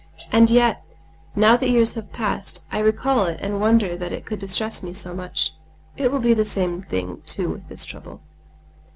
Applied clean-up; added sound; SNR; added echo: none; none; none; none.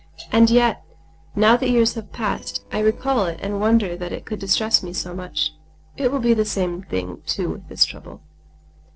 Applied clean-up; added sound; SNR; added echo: neural separator model SepFormer DNS4.